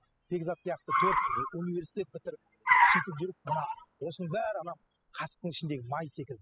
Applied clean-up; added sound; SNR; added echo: classical method spectral subtraction.